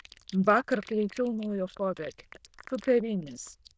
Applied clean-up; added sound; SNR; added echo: neural diffusion model UNIVERSE++.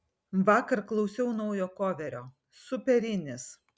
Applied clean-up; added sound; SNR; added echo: none; none; none; none.